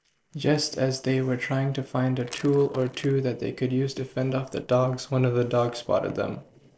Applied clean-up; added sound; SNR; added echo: neural separator model SepFormer DNS4.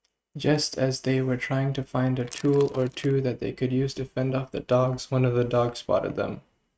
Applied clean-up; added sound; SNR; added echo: neural mask model RNNoise.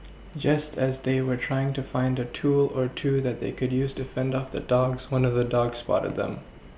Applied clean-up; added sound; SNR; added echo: none; none; none; none.